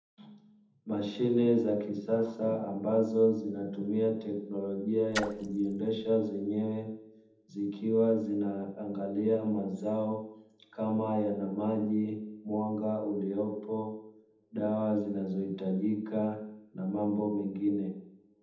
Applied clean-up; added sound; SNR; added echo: none; Splash, splatter; 10 dB; reverberation time 0.8 s.